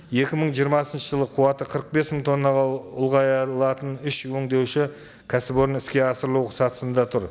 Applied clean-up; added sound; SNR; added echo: none; none; none; none.